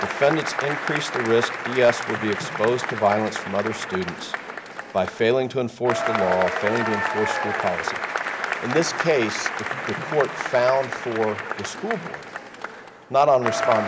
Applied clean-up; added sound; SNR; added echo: none; Applause / Crowd / Cheering; 4 dB; none.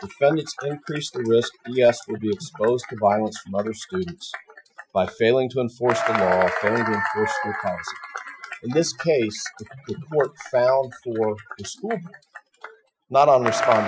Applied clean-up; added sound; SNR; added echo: classical method Wiener filter.